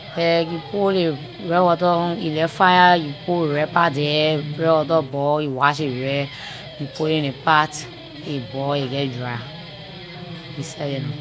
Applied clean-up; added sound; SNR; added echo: none; Guitar; 15 dB; none.